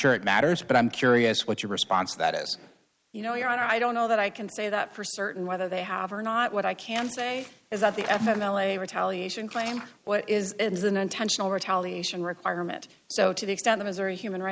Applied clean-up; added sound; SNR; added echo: none; none; none; none.